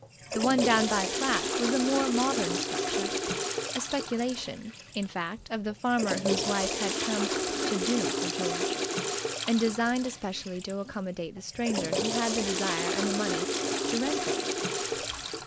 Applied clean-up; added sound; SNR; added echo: none; Toilet flush / Water; 0 dB; none.